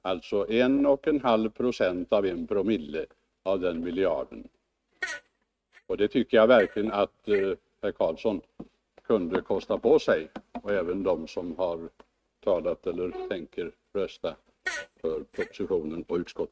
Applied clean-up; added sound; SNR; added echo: neural mask model RNNoise.